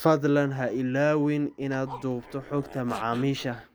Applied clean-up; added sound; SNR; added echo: none; Zipper (clothing); 17 dB; none.